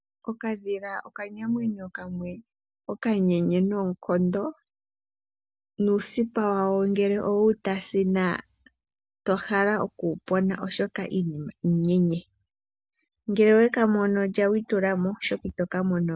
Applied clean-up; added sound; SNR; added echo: none; none; none; none.